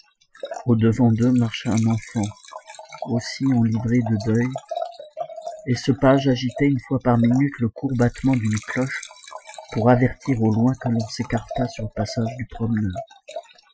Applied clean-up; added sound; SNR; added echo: classical method Wiener filter.